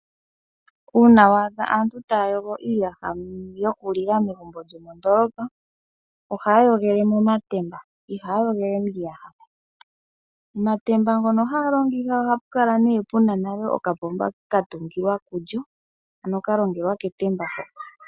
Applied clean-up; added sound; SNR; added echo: none; none; none; none.